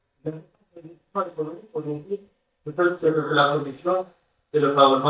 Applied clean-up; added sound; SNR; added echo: neural mask model DeepFilterNet 3.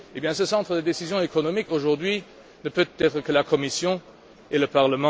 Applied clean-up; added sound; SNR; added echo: none; none; none; none.